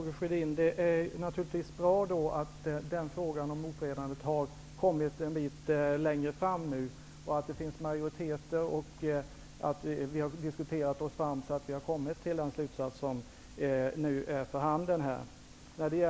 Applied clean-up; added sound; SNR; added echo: none; none; none; none.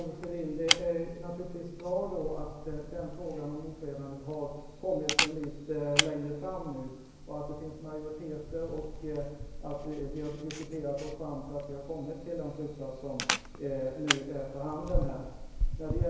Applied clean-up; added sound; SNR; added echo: none; Camera; 0 dB; reverberation time 1.0 s.